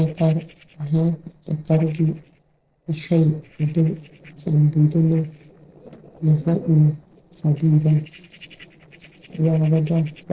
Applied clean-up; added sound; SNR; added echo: neural separator model SepFormer DNS4.